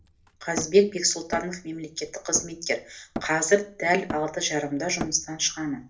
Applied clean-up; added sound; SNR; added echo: none; Hammer; 13 dB; reverberation time 0.3 s.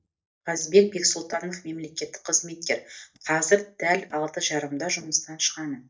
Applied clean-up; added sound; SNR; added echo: neural mask model DeepFilterNet 3.